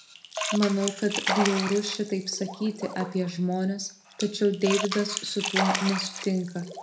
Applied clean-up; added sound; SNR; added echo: none; Splash, splatter; 5 dB; reverberation time 0.3 s.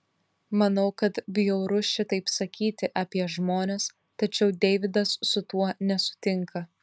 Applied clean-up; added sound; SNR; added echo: none; none; none; none.